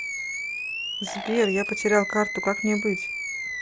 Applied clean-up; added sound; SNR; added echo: none; Animal; 5 dB; none.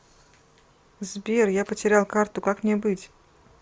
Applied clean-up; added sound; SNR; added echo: none; none; none; none.